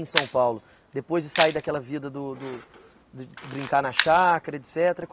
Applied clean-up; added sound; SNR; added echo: none; Camera; 8 dB; none.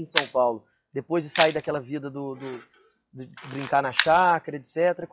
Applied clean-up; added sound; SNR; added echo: classical method log-MMSE.